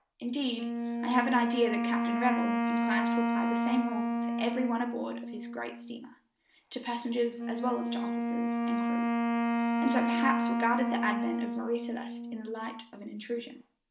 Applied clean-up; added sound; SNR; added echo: none; Wind instrument, woodwind instrument; -2 dB; none.